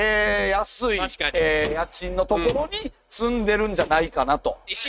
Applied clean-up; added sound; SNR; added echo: neural mask model RNNoise.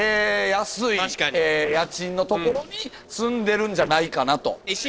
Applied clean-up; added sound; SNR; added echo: neural separator model SepFormer DNS4.